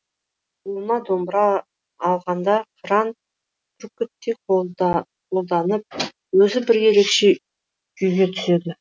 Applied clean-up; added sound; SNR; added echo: none; none; none; none.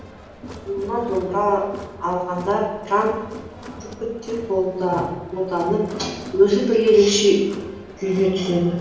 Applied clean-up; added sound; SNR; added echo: none; Crowd; 17 dB; reverberation time 1.0 s.